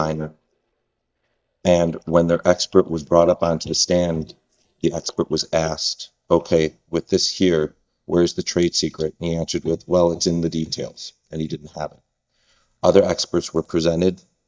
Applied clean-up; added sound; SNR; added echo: neural mask model DeepFilterNet 3.